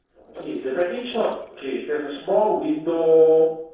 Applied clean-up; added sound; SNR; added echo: neural separator model SepFormer DNS4.